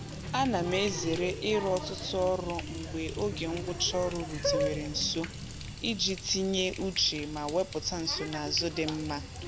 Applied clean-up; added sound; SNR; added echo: none; Water tap, faucet; 6 dB; none.